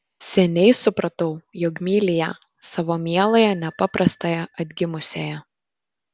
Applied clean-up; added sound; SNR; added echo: none; Bicycle bell; 13 dB; none.